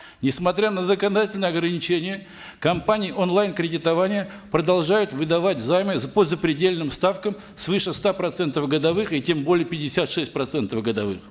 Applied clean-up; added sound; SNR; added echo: none; none; none; none.